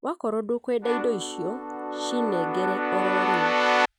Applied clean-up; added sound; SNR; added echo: none; Keyboard (musical); -3 dB; none.